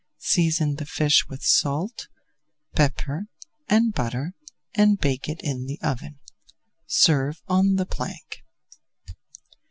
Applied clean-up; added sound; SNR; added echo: none; none; none; none.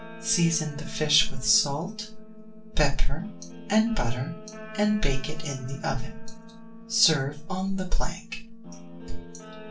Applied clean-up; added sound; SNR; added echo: none; Guitar; 18 dB; reverberation time 0.2 s.